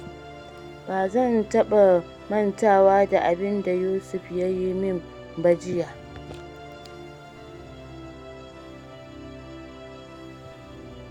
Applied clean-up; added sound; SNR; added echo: none; Musical instrument; 16 dB; none.